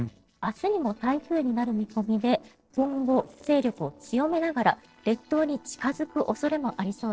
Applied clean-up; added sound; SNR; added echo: neural separator model SepFormer DNS4.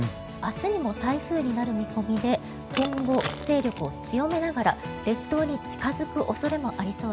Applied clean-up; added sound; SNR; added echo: none; Crushing; 10 dB; none.